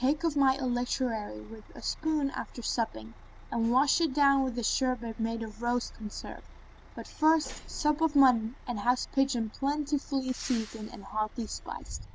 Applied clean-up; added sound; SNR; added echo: none; Truck; 17 dB; none.